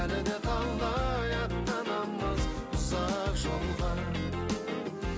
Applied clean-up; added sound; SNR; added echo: none; Wind instrument, woodwind instrument; 15 dB; none.